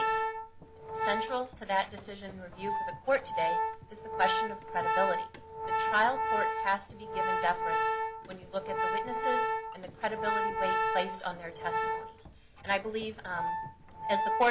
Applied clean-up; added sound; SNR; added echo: none; Organ; -1 dB; none.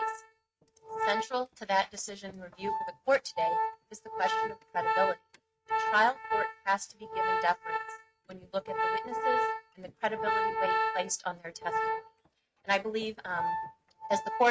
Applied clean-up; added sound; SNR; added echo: neural mask model RNNoise.